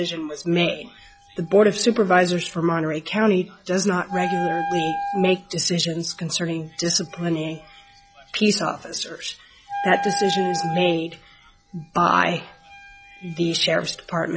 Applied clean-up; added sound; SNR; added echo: classical method log-MMSE.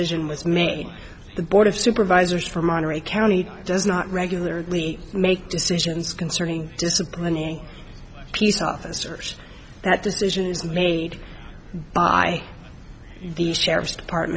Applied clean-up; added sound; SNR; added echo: none; none; none; none.